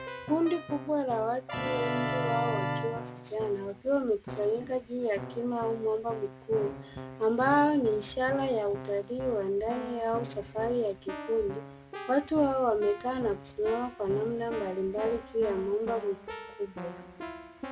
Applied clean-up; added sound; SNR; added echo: none; Keyboard (musical); 9 dB; none.